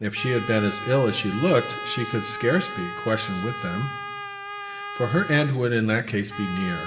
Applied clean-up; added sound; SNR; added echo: none; Trumpet; 9 dB; reverberation time 0.9 s.